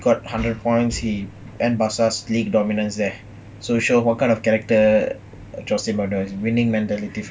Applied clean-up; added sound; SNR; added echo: none; none; none; none.